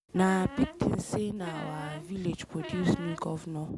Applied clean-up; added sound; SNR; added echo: none; Squeak; 14 dB; none.